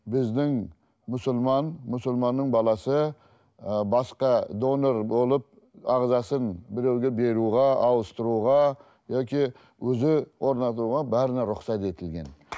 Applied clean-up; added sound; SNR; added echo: none; none; none; none.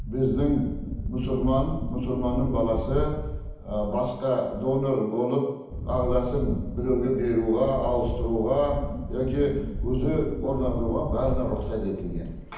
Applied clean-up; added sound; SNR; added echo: none; Wind; 5 dB; reverberation time 0.9 s.